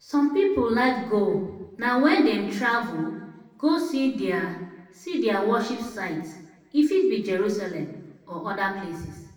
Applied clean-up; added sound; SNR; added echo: none; none; none; reverberation time 0.8 s.